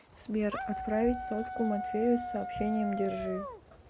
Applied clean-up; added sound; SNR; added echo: none; Dog; 6 dB; none.